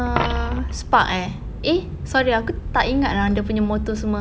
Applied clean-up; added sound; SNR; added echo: none; Coin (dropping); 14 dB; none.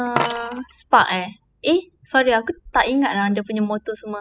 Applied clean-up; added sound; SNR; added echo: classical method spectral subtraction.